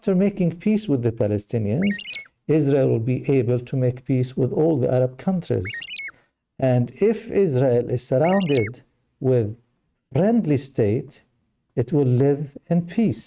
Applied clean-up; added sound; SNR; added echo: neural mask model RNNoise.